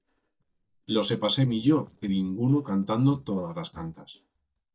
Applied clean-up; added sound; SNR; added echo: neural mask model DeepFilterNet 3.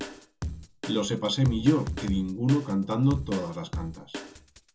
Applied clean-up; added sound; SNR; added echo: none; Drum kit; 9 dB; reverberation time 0.2 s.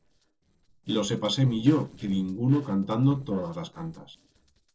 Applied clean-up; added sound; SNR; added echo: neural separator model SepFormer DNS4.